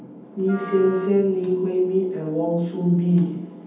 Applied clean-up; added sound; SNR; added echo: none; Wind instrument, woodwind instrument; 18 dB; reverberation time 0.8 s.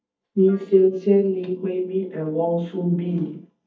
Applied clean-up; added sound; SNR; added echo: neural mask model DeepFilterNet 3.